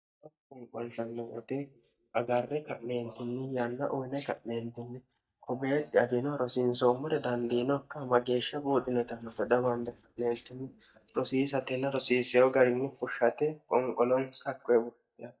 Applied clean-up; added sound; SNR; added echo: neural mask model DeepFilterNet 3.